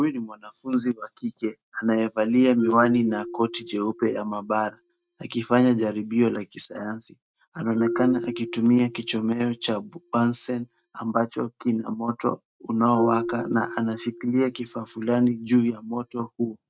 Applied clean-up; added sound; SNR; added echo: neural mask model RNNoise.